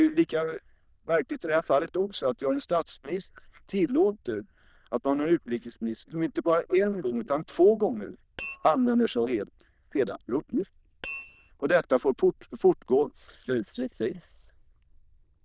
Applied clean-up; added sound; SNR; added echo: neural diffusion model UNIVERSE++.